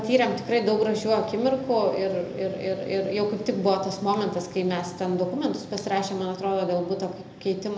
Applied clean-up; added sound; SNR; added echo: none; none; none; reverberation time 0.6 s.